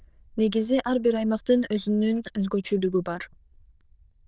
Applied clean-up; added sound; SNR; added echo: neural diffusion model UNIVERSE++.